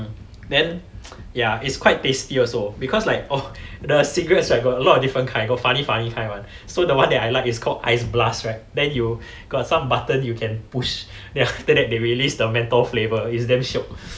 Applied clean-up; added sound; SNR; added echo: none; none; none; none.